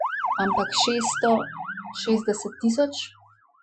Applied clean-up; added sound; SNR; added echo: classical method Wiener filter.